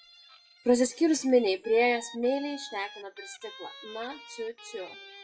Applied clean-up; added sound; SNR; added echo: classical method WPE with log-MMSE.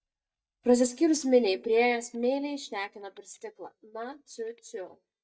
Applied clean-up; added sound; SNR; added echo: neural mask model DeepFilterNet 3.